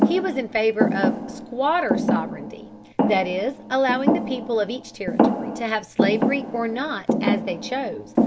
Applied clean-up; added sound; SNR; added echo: none; Thump, thud; -1 dB; none.